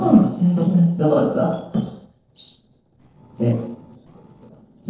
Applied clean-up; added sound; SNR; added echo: neural separator model SepFormer DNS4.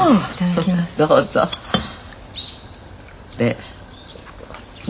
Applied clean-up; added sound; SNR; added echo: none; none; none; none.